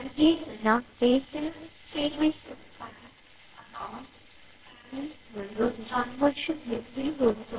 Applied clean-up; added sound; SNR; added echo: neural separator model SepFormer WHAMR!.